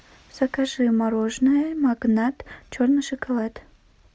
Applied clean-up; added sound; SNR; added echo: none; none; none; none.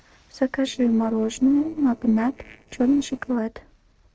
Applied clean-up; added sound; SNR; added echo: neural separator model SepFormer DNS4.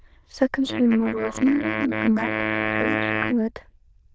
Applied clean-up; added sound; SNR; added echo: neural diffusion model UNIVERSE++.